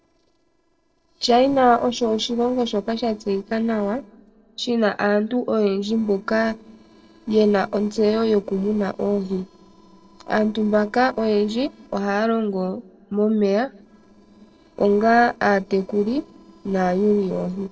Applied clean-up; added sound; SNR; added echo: neural separator model SepFormer DNS4.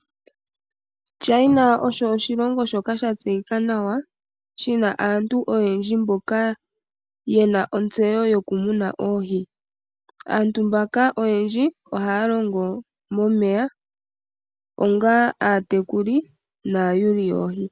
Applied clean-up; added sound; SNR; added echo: none; none; none; none.